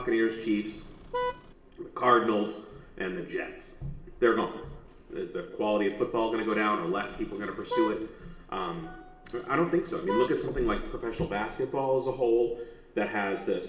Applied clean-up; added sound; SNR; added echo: none; Vehicle horn, car horn, honking; 7 dB; reverberation time 1.0 s.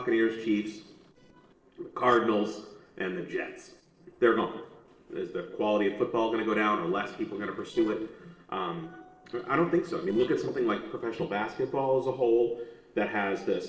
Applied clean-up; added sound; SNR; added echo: neural separator model SepFormer DNS4.